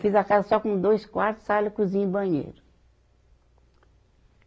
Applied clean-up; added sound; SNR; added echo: none; none; none; none.